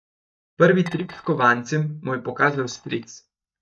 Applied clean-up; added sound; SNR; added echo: neural mask model DeepFilterNet 3.